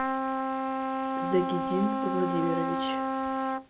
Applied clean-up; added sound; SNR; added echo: none; Trumpet; -3 dB; none.